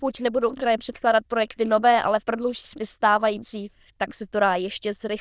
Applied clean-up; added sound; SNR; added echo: neural diffusion model UNIVERSE++.